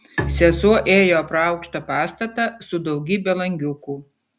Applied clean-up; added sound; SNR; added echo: none; Bowed string instrument; 11 dB; none.